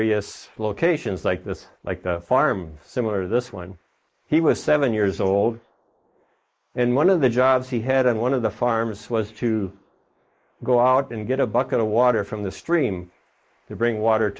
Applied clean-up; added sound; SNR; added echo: neural mask model Resemble Enhance denoiser.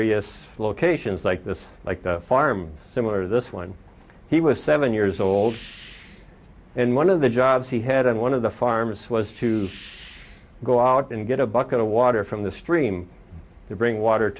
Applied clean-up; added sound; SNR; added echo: none; Hiss; 15 dB; none.